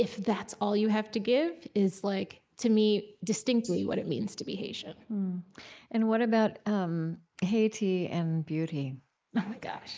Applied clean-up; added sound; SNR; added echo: neural mask model Resemble Enhance denoiser.